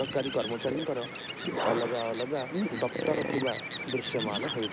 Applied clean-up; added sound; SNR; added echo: none; Bird; 1 dB; none.